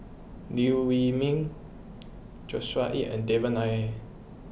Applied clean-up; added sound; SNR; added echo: none; none; none; none.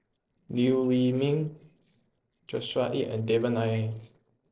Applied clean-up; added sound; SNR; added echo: neural separator model SepFormer DNS4.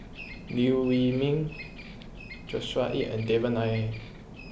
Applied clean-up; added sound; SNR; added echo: none; Bird vocalization, bird call, bird song; 19 dB; none.